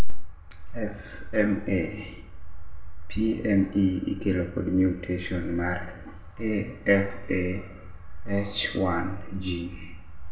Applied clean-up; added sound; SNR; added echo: none; none; none; reverberation time 0.6 s.